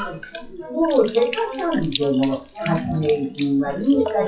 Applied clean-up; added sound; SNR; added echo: classical method WPE with log-MMSE.